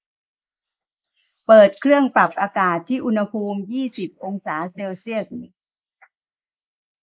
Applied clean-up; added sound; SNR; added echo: neural mask model Resemble Enhance denoiser.